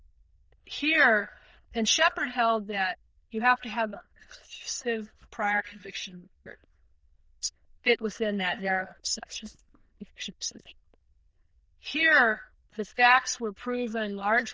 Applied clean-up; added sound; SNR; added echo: neural diffusion model UNIVERSE++.